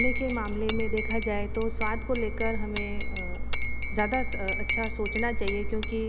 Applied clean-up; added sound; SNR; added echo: none; Engine + Cutlery, silverware / Dishes, pots, and pans / Chink, clink; -4 dB; none.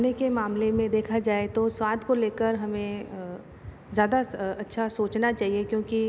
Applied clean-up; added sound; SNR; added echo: none; none; none; none.